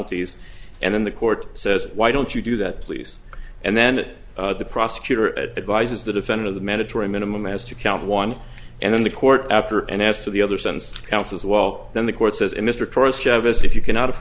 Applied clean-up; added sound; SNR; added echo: none; none; none; none.